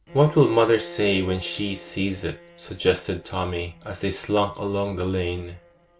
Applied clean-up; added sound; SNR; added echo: none; Bowed string instrument; 20 dB; none.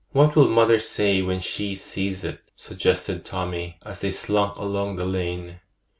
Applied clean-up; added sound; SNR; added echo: none; none; none; none.